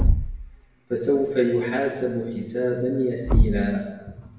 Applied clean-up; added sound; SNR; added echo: none; Thump, thud; 1 dB; reverberation time 1.0 s.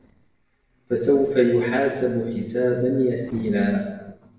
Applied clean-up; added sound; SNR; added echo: neural separator model SepFormer DNS4.